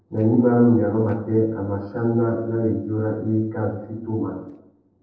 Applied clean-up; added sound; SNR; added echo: neural separator model SepFormer DNS4.